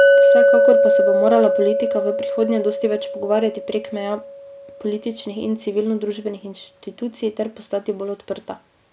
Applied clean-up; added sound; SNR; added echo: none; Chink, clink; -3 dB; none.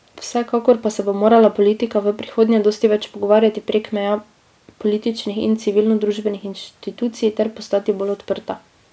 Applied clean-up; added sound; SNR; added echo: none; none; none; none.